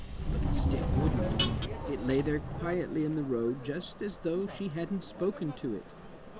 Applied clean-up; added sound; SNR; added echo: none; Subway, metro, underground + Guitar; 0 dB; none.